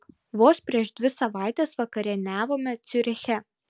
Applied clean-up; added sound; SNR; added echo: none; none; none; none.